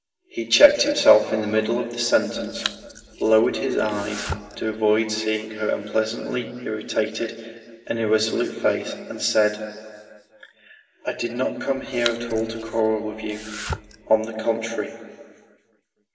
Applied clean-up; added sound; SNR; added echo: none; Domestic sounds, home sounds; 11 dB; reverberation time 2.0 s.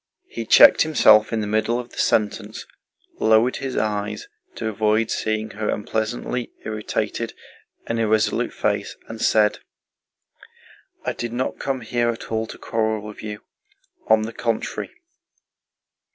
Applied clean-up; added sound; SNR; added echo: none; none; none; none.